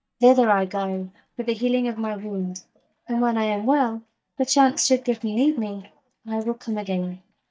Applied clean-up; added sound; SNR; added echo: neural mask model DeepFilterNet 3.